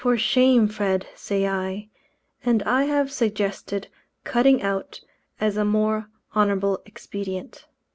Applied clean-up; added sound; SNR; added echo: none; none; none; none.